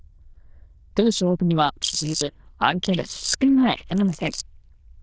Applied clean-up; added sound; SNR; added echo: neural diffusion model UNIVERSE++.